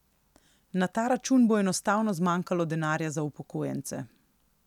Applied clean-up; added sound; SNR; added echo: none; none; none; none.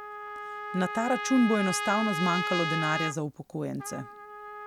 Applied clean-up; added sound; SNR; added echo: none; Trumpet; 5 dB; none.